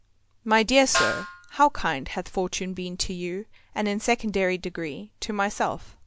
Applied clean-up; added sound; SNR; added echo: none; Snare drum; 6 dB; none.